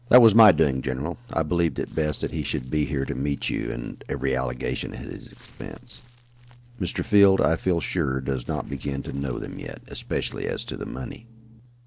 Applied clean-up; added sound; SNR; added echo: neural separator model SepFormer DNS4.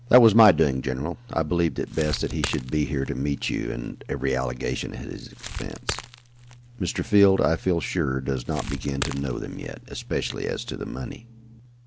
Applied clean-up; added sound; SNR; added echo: none; Crackle; 13 dB; none.